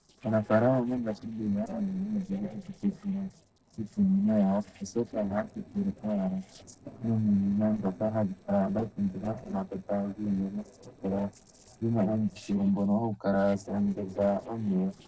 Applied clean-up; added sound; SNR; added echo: neural separator model SepFormer DNS4.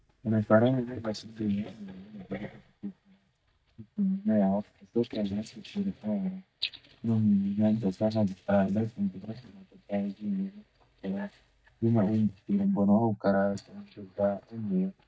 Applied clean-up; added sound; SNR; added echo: neural mask model DeepFilterNet 3.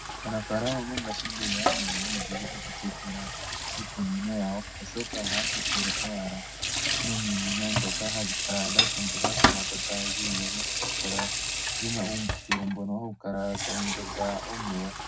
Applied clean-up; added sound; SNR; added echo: none; Sink (filling or washing) / Water tap, faucet; -4 dB; reverberation time 0.4 s.